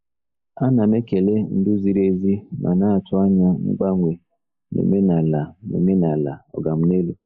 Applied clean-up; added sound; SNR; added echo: neural mask model Resemble Enhance denoiser.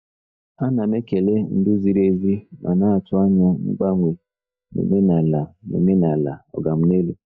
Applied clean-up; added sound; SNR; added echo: neural mask model DeepFilterNet 3.